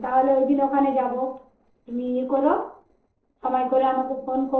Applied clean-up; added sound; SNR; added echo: neural separator model SepFormer DNS4.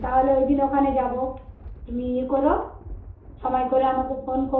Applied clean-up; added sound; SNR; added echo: none; Thunder; 15 dB; reverberation time 1.2 s.